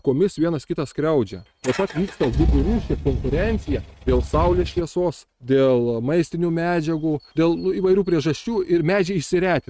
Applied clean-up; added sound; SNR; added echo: neural mask model RNNoise.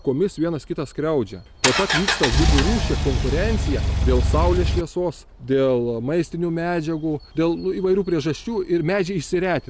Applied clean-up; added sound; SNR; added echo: none; Engine; -3 dB; none.